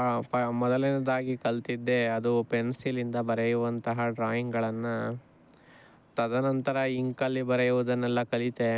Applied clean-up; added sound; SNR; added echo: none; none; none; none.